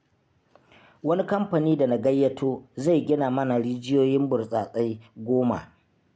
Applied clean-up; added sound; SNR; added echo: none; none; none; none.